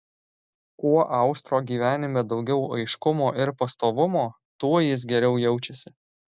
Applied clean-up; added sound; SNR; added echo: none; none; none; none.